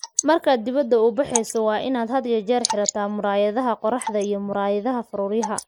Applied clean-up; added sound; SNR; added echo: neural mask model Resemble Enhance denoiser.